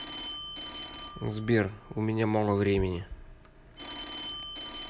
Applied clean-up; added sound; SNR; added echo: none; Telephone; 11 dB; none.